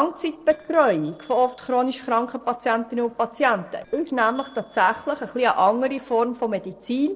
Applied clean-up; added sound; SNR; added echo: neural separator model SepFormer DNS4.